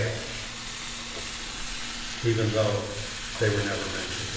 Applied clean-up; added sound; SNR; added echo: none; Fire; 6 dB; reverberation time 1.2 s.